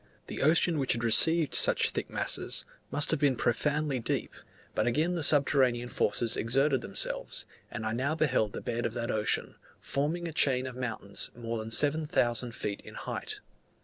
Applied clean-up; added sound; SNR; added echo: none; none; none; none.